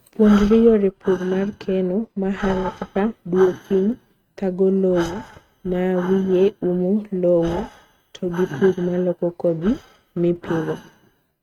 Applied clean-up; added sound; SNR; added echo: neural mask model RNNoise.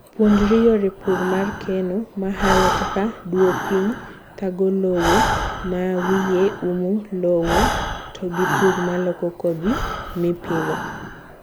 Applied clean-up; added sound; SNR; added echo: none; Breathing; 4 dB; none.